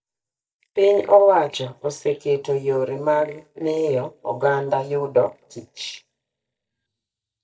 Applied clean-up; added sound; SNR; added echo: neural mask model DeepFilterNet 3.